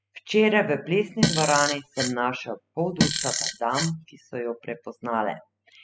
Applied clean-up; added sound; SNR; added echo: classical method spectral subtraction.